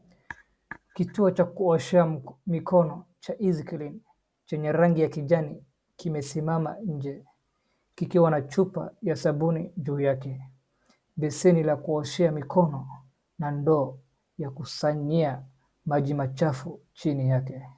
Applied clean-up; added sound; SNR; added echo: none; none; none; none.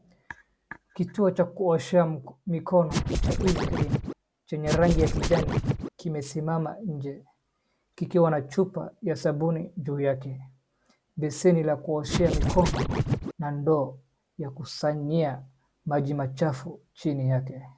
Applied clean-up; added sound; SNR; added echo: none; Scratching (performance technique); -1 dB; none.